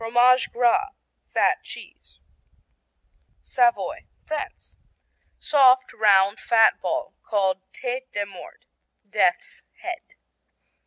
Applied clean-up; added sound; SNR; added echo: none; none; none; none.